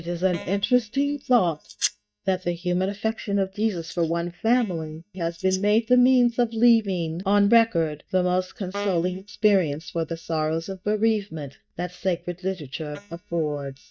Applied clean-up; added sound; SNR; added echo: neural mask model DeepFilterNet 3.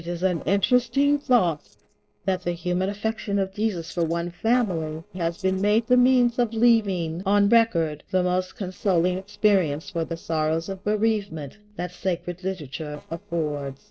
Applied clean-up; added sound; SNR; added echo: neural separator model SepFormer DNS4.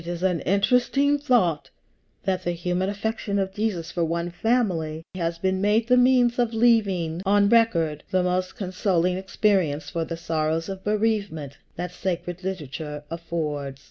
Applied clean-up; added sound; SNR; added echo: none; none; none; none.